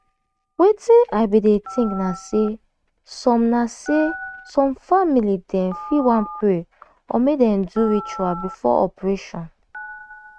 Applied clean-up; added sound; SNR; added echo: neural mask model RNNoise.